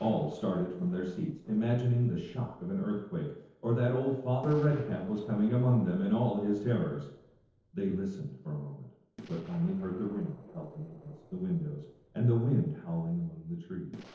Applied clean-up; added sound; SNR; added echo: neural separator model SepFormer DNS4.